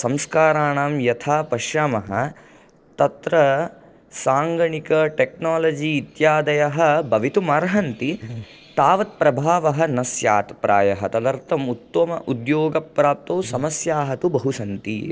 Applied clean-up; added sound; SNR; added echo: neural separator model SepFormer DNS4.